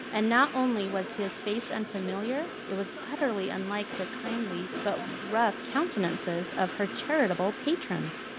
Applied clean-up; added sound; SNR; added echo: none; Train; 8 dB; none.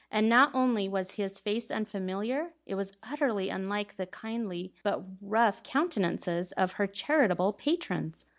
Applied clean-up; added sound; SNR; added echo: none; none; none; none.